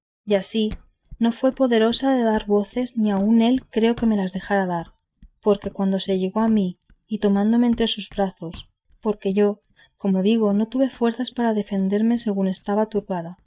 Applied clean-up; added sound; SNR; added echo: neural mask model DeepFilterNet 3.